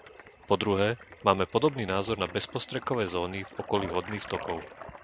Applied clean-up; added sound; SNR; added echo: none; Toilet flush; 15 dB; none.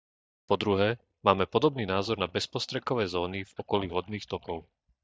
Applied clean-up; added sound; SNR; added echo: neural mask model DeepFilterNet 3.